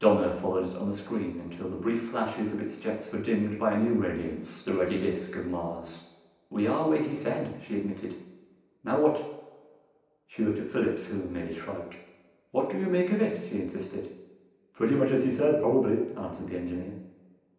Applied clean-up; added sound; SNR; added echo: none; none; none; reverberation time 0.9 s.